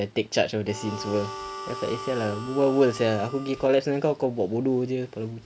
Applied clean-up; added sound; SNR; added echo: none; Harmonica; 12 dB; none.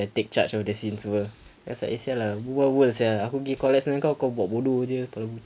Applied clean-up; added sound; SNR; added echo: none; none; none; none.